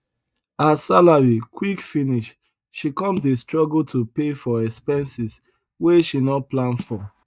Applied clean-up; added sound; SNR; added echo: neural mask model DeepFilterNet 3.